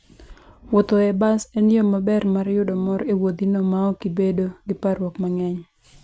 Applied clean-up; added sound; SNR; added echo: none; none; none; none.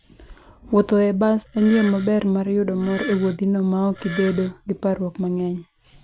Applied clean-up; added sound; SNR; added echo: none; Wood; 15 dB; none.